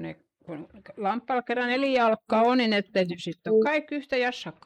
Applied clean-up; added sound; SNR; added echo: neural mask model Resemble Enhance denoiser.